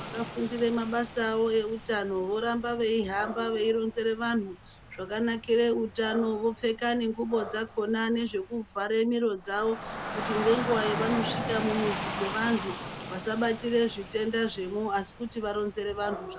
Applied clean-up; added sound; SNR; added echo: none; Rain / Dog; 9 dB; none.